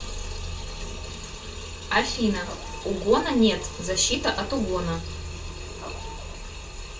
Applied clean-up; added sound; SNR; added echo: none; Printer / Engine; 17 dB; reverberation time 0.2 s.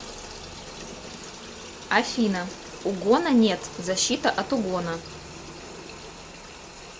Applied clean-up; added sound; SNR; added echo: none; none; none; none.